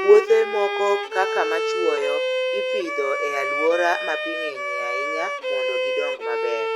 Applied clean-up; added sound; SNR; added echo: none; Bowed string instrument; 2 dB; none.